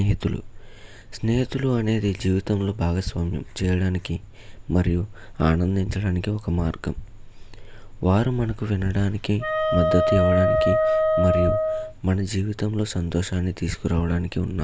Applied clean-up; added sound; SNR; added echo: none; Wind instrument, woodwind instrument; -1 dB; none.